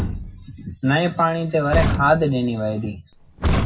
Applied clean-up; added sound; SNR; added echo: none; Truck; 4 dB; reverberation time 0.4 s.